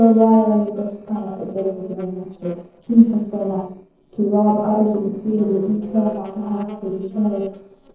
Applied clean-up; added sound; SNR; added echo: neural separator model SepFormer DNS4.